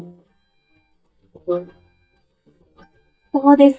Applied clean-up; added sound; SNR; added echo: neural mask model DeepFilterNet 3.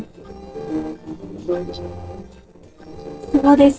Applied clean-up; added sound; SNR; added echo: neural separator model SepFormer DNS4.